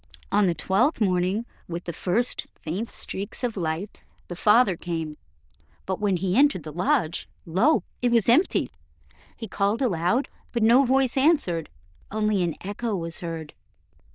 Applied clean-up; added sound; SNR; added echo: neural diffusion model UNIVERSE++.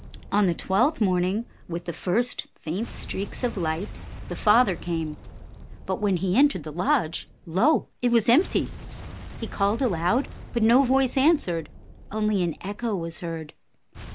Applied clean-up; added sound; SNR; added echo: none; Boom; 15 dB; none.